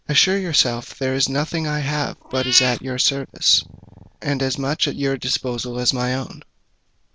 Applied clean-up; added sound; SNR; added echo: none; Meow / Purr; 11 dB; none.